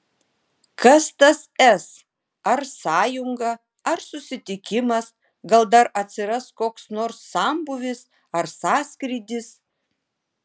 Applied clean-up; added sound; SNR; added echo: none; none; none; none.